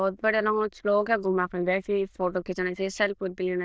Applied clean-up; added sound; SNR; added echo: neural diffusion model UNIVERSE++.